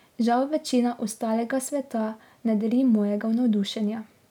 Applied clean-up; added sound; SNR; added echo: none; none; none; none.